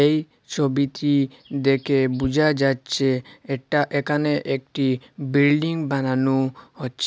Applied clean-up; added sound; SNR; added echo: none; none; none; none.